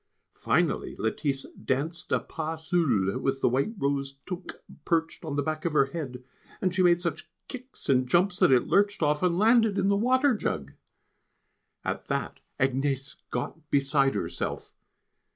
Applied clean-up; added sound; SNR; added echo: none; none; none; none.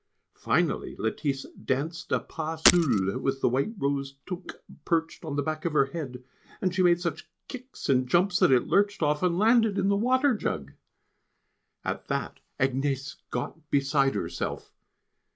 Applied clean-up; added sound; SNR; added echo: none; Shatter; 0 dB; none.